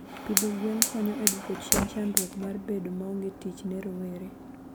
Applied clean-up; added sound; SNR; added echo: none; Fire; 0 dB; none.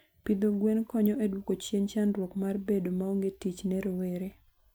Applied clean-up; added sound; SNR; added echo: none; none; none; none.